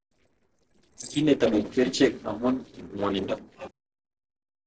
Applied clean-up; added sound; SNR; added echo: neural separator model SepFormer DNS4.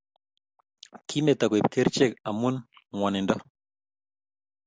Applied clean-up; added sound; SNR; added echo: none; none; none; none.